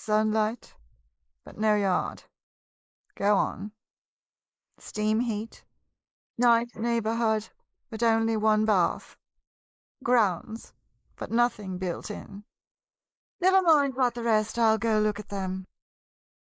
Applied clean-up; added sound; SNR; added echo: neural mask model Resemble Enhance denoiser.